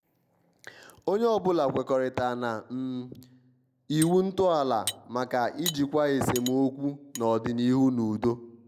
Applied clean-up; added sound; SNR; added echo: none; Cutlery, silverware; 13 dB; none.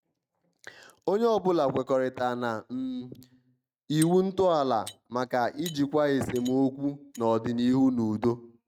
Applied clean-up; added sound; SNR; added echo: neural mask model RNNoise.